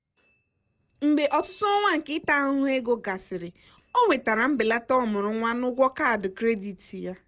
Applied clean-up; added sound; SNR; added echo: neural mask model DeepFilterNet 3.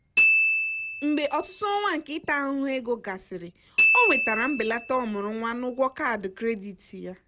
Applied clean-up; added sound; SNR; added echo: none; Glockenspiel; -1 dB; none.